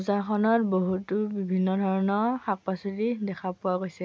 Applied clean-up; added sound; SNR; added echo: none; none; none; none.